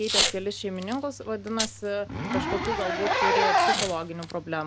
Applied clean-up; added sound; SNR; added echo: none; Packing tape, duct tape / Tearing + Zipper (clothing); -3 dB; none.